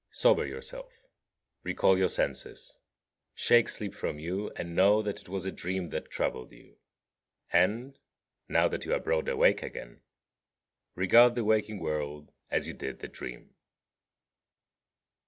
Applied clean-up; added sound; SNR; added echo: none; none; none; none.